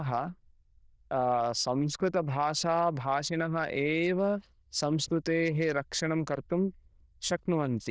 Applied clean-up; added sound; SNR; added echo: neural diffusion model UNIVERSE++.